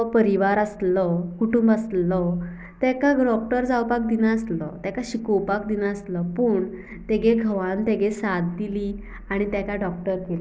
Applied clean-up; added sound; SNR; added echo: none; none; none; none.